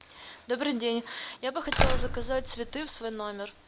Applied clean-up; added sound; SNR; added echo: none; Slam; -1 dB; none.